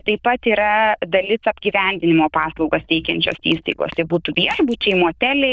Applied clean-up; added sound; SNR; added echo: neural diffusion model UNIVERSE++.